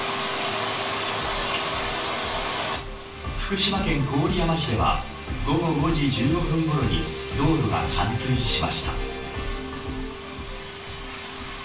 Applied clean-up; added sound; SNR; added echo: none; Organ; 16 dB; reverberation time 0.3 s.